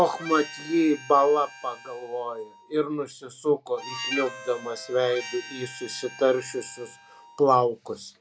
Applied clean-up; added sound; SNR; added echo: none; Harmonica; 14 dB; none.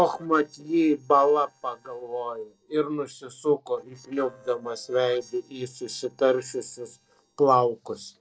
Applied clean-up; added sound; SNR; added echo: neural separator model SepFormer DNS4.